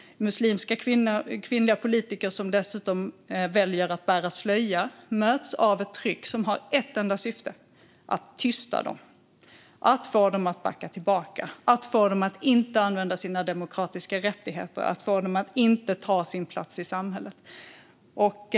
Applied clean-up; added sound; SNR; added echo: none; none; none; none.